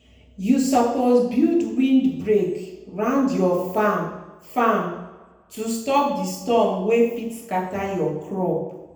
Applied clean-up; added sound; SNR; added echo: none; none; none; reverberation time 0.9 s.